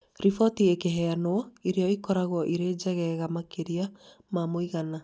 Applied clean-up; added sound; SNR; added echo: none; none; none; none.